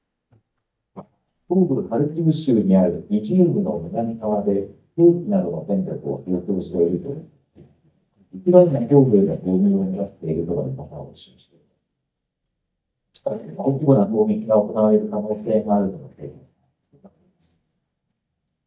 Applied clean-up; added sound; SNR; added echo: neural mask model DeepFilterNet 3.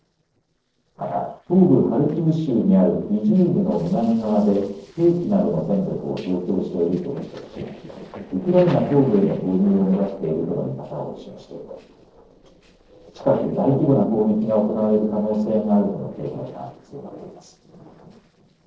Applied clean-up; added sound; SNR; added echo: neural separator model SepFormer DNS4.